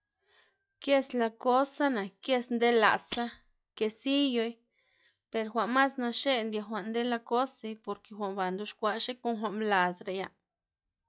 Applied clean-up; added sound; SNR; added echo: classical method log-MMSE.